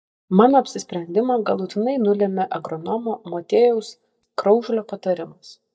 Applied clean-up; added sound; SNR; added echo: neural mask model DeepFilterNet 3.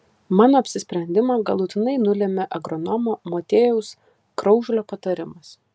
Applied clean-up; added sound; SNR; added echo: none; none; none; none.